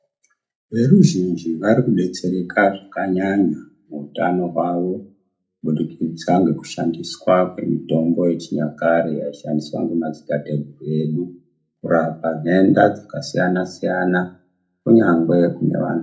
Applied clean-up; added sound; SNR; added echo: none; none; none; reverberation time 0.3 s.